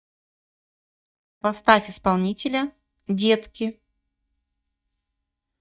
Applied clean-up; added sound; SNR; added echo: neural mask model DeepFilterNet 3.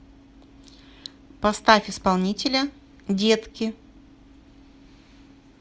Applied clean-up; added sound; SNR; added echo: none; none; none; none.